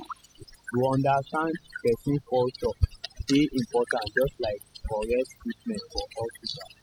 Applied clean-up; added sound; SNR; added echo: classical method spectral subtraction.